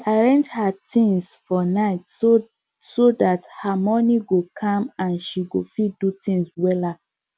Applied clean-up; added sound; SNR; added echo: none; none; none; none.